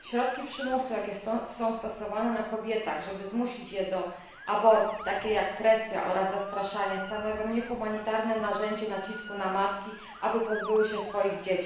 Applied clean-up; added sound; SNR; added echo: none; Motor vehicle (road) / Siren; 15 dB; reverberation time 0.7 s.